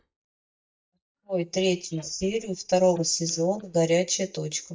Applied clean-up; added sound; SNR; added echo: neural mask model DeepFilterNet 3.